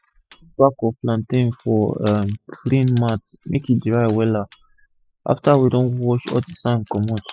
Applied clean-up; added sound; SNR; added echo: classical method spectral subtraction.